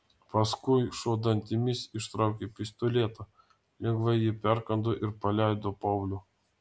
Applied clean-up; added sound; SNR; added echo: none; none; none; none.